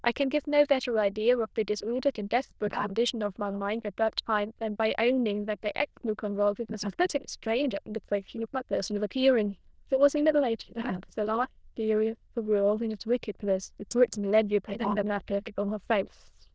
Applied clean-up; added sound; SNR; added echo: neural diffusion model UNIVERSE++.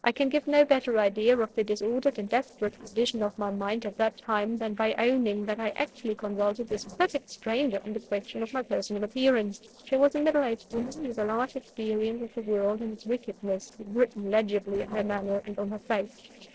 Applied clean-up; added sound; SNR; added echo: neural separator model SepFormer DNS4.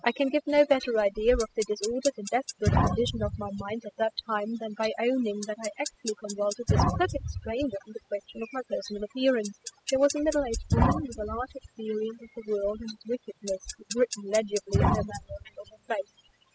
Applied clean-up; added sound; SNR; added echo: classical method spectral subtraction.